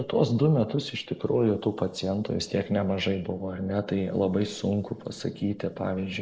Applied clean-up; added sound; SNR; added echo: neural mask model Resemble Enhance denoiser.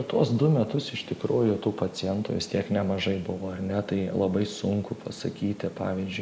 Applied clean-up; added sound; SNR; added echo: none; none; none; none.